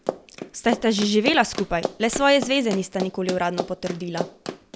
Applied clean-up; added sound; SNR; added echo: none; Run; 9 dB; none.